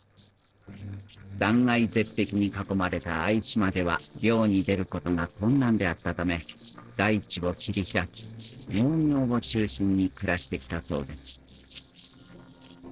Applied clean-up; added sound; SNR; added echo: neural separator model SepFormer DNS4.